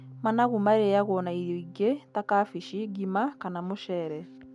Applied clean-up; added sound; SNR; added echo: none; Organ; 20 dB; none.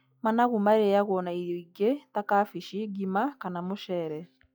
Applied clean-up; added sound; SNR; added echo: classical method log-MMSE.